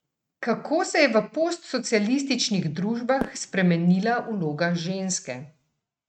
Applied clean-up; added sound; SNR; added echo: neural mask model RNNoise.